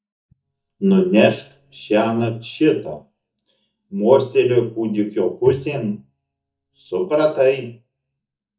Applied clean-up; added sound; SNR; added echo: neural mask model DeepFilterNet 3.